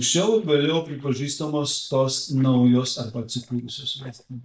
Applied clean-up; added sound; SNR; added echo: neural mask model DeepFilterNet 3.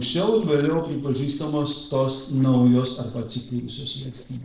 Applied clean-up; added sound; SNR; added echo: neural separator model SepFormer DNS4.